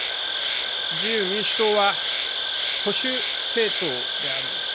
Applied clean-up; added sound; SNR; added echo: none; Insect; -2 dB; none.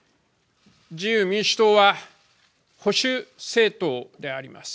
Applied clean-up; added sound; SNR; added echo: none; none; none; none.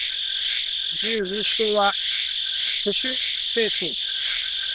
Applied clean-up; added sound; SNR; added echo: neural diffusion model UNIVERSE++.